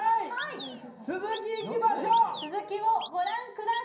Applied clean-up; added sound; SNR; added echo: none; Bird vocalization, bird call, bird song; 17 dB; reverberation time 0.6 s.